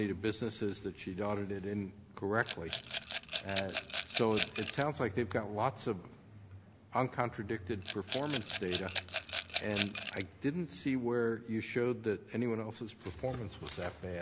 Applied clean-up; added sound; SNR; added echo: none; Rattle / Glass; -3 dB; none.